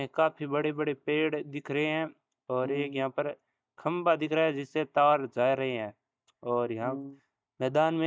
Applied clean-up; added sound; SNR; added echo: neural mask model DeepFilterNet 3.